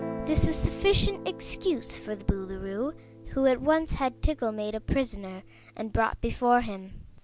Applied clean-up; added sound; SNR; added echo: none; Guitar; 14 dB; none.